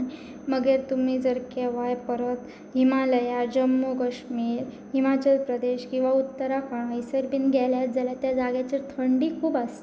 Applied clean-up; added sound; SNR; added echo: none; none; none; none.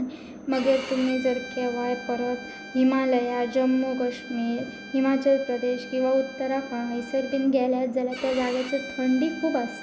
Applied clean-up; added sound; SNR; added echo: none; Bowed string instrument; 15 dB; none.